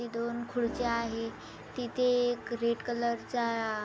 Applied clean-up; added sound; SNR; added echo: none; Organ; 15 dB; none.